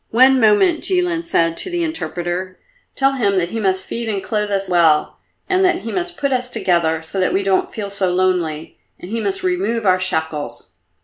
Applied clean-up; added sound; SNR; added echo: none; none; none; none.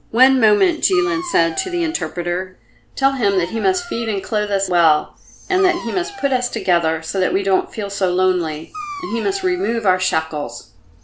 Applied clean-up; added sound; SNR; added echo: none; Dog; 17 dB; none.